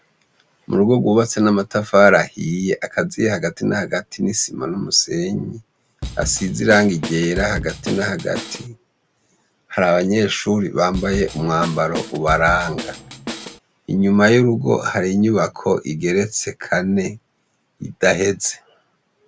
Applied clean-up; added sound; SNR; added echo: none; Drum kit; 10 dB; none.